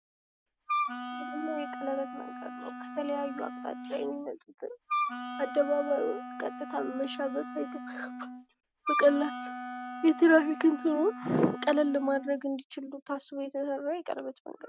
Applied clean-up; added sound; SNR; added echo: none; Wind instrument, woodwind instrument; 7 dB; none.